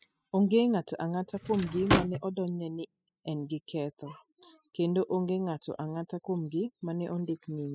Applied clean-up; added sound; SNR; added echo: classical method spectral subtraction.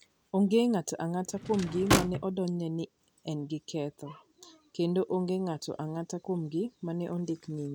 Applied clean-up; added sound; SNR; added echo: none; Drawer open or close / Wood; 0 dB; none.